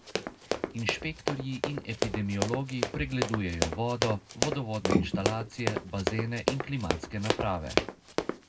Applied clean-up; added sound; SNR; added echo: none; Run; -1 dB; reverberation time 0.3 s.